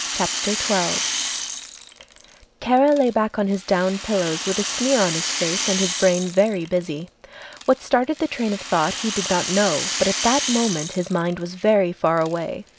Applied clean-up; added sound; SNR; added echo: none; Rattle; 6 dB; none.